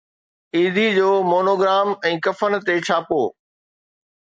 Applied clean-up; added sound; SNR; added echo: none; none; none; none.